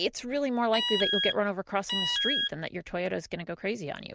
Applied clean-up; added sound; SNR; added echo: none; Alarm; 0 dB; none.